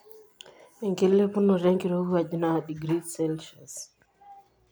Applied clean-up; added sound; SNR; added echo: none; none; none; none.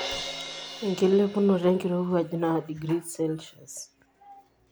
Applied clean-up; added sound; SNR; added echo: none; Crash cymbal; 14 dB; none.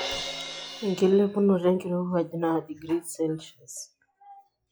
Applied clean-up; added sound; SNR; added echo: classical method log-MMSE.